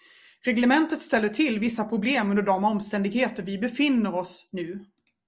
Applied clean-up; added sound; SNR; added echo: none; none; none; none.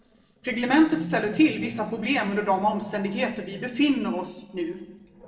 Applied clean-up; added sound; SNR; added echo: neural separator model SepFormer DNS4.